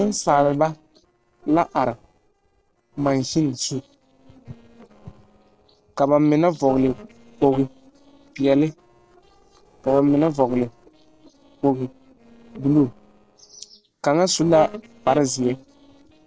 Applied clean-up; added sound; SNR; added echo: neural separator model SepFormer DNS4.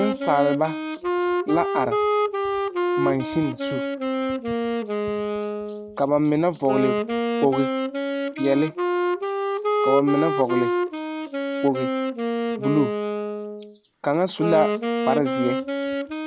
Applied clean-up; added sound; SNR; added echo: none; Wind instrument, woodwind instrument; 0 dB; none.